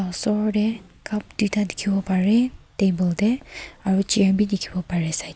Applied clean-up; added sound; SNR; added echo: none; none; none; none.